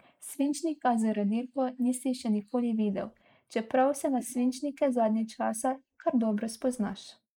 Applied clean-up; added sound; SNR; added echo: neural mask model Resemble Enhance denoiser.